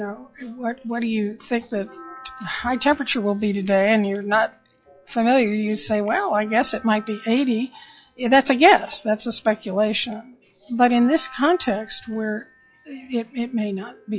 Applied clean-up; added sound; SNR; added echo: classical method log-MMSE.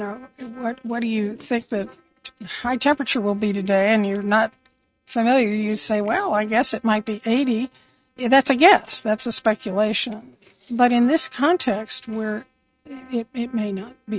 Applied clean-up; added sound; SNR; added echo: neural mask model RNNoise.